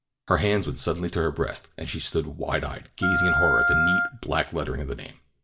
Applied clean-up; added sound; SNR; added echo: none; Wind instrument, woodwind instrument; -3 dB; reverberation time 0.3 s.